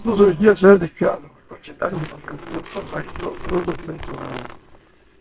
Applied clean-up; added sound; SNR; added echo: neural separator model SepFormer WHAMR!.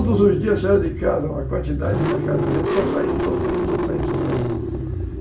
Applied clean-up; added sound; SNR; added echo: none; Engine starting / Car; 0 dB; reverberation time 0.3 s.